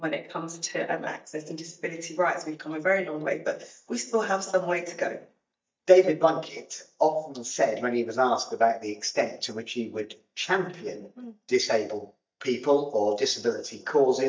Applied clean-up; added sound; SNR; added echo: neural mask model DeepFilterNet 3.